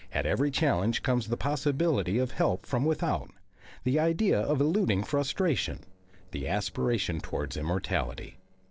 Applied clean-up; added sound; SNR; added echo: neural separator model SepFormer DNS4.